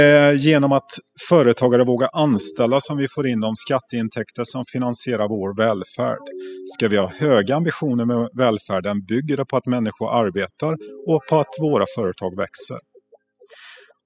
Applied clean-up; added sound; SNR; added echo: classical method spectral subtraction.